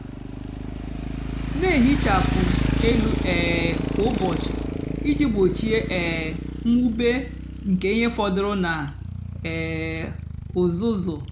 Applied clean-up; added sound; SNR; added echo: none; Motorcycle; 3 dB; none.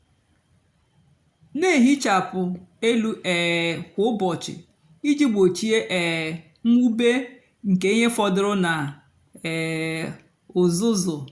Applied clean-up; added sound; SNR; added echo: none; none; none; none.